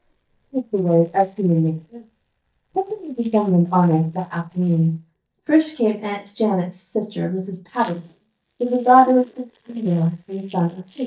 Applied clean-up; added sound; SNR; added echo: neural mask model DeepFilterNet 3.